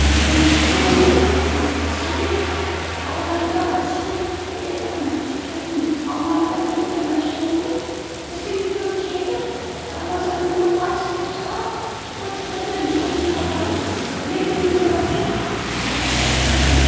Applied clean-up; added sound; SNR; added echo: none; Rain; 0 dB; reverberation time 2.2 s.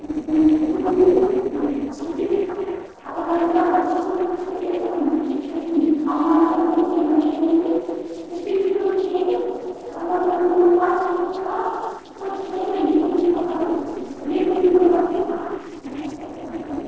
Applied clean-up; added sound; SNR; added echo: neural separator model SepFormer DNS4.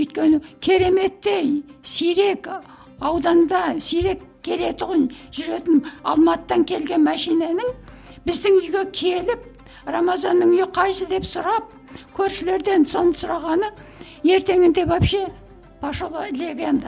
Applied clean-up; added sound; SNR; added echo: none; none; none; none.